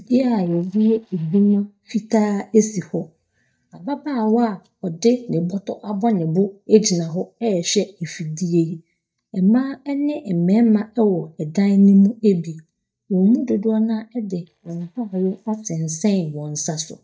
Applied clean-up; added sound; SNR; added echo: neural mask model DeepFilterNet 3.